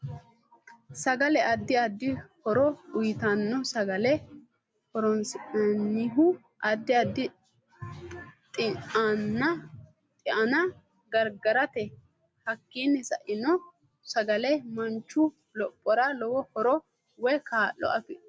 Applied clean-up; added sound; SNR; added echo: none; none; none; none.